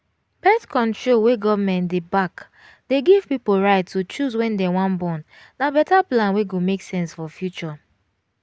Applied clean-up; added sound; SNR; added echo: none; none; none; none.